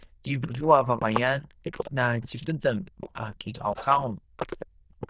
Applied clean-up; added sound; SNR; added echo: neural diffusion model UNIVERSE++.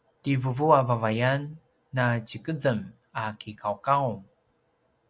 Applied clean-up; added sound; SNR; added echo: none; none; none; none.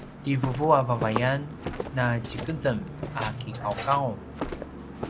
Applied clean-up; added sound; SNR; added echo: none; Walk, footsteps; 7 dB; none.